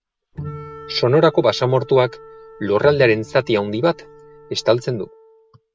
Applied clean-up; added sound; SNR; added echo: none; Bowed string instrument + Wind instrument, woodwind instrument; 18 dB; none.